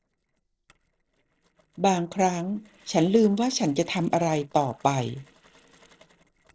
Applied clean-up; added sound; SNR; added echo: neural separator model SepFormer DNS4.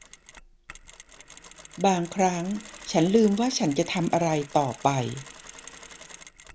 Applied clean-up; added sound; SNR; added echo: none; Mechanisms; 19 dB; none.